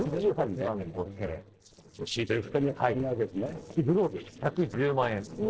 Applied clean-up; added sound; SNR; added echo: neural separator model SepFormer DNS4.